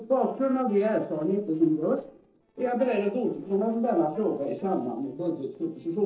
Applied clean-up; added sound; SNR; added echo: neural separator model SepFormer DNS4.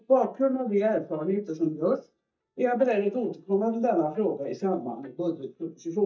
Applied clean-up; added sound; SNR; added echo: neural mask model DeepFilterNet 3.